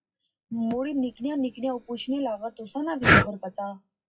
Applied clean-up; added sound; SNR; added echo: classical method WPE with log-MMSE.